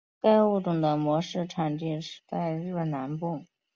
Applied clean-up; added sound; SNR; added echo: none; none; none; none.